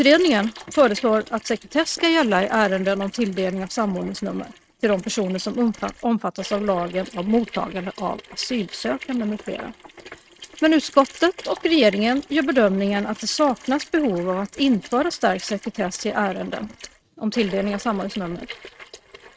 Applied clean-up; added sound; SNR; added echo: neural mask model RNNoise.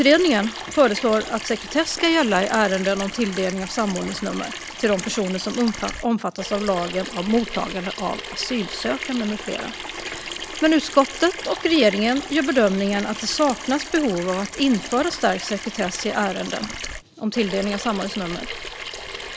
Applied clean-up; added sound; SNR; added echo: none; Sink (filling or washing) / Water tap, faucet; 11 dB; none.